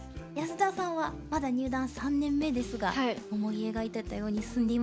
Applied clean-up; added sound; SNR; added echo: none; none; none; none.